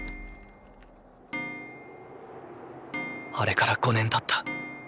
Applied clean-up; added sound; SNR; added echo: none; Clock; 10 dB; none.